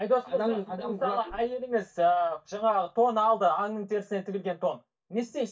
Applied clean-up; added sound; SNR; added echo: neural mask model DeepFilterNet 3.